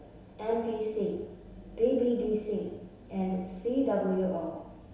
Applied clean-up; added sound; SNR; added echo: none; none; none; reverberation time 0.8 s.